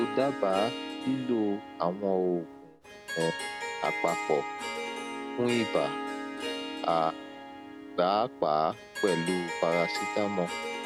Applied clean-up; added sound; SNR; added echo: none; Harp; 6 dB; none.